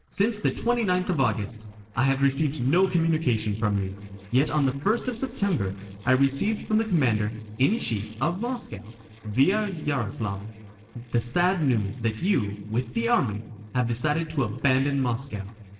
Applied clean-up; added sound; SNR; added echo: neural separator model SepFormer DNS4.